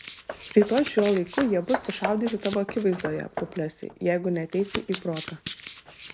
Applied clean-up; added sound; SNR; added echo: none; Domestic sounds, home sounds + Hammer; 10 dB; none.